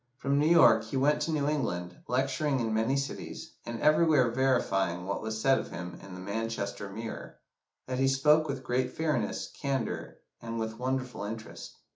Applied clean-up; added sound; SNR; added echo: neural mask model Resemble Enhance denoiser.